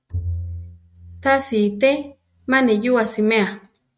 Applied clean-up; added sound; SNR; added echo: neural mask model RNNoise.